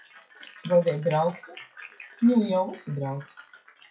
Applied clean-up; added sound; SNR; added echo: classical method WPE with log-MMSE.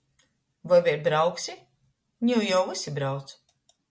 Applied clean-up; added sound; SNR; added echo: none; none; none; none.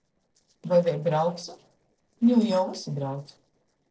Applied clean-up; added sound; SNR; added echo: neural separator model SepFormer DNS4.